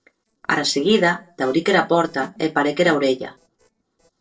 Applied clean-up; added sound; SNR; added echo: neural separator model SepFormer DNS4.